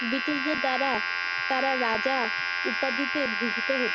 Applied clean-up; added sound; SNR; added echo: none; Domestic sounds, home sounds; -1 dB; none.